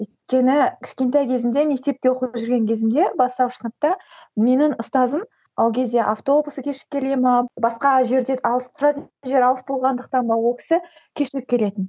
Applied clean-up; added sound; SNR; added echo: none; none; none; none.